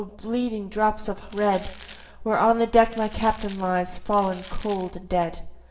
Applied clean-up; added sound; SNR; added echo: none; Crumpling, crinkling; 20 dB; reverberation time 1.4 s.